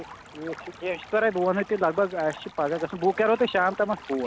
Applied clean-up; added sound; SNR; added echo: none; Stream; 18 dB; none.